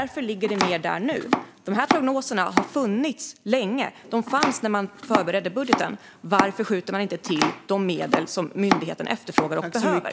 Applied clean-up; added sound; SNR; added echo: none; Domestic sounds, home sounds; 3 dB; none.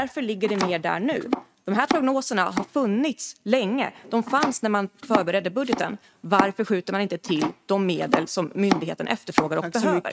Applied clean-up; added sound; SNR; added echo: neural mask model RNNoise.